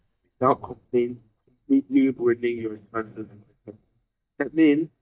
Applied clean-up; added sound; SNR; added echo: neural mask model DeepFilterNet 3.